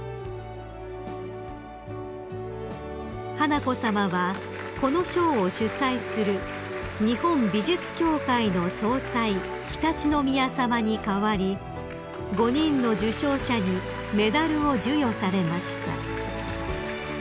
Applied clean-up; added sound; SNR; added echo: none; none; none; none.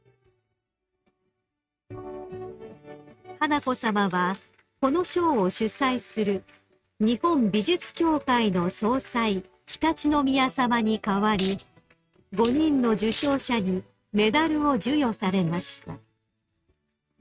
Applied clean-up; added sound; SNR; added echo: neural mask model RNNoise.